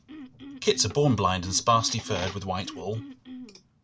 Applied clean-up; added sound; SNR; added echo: none; Cough; 16 dB; none.